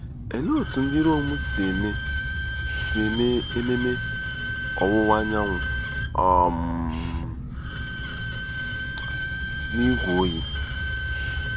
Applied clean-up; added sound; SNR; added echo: none; Bowed string instrument + Bird; 2 dB; none.